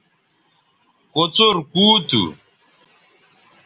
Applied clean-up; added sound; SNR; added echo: none; none; none; none.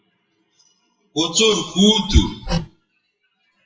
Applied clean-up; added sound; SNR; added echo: classical method WPE with log-MMSE.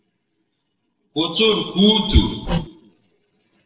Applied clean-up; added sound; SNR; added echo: neural separator model SepFormer DNS4.